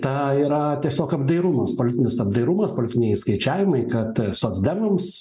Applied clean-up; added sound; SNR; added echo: none; none; none; none.